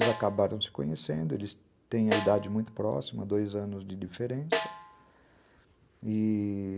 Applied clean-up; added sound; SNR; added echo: none; Snare drum; 7 dB; none.